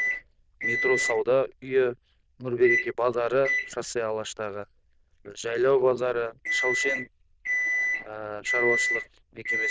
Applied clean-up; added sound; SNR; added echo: neural diffusion model UNIVERSE++.